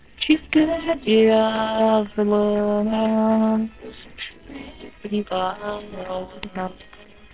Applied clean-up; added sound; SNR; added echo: neural separator model SepFormer WHAMR!.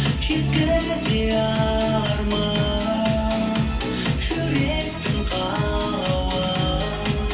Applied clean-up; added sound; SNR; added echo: none; Toilet flush; 18 dB; reverberation time 0.4 s.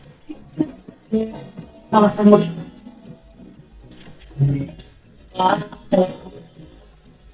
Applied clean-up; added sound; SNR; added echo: neural mask model DeepFilterNet 3.